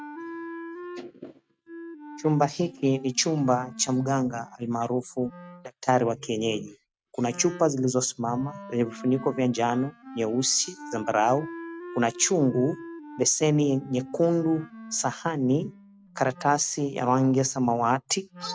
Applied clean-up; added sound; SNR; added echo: neural mask model RNNoise.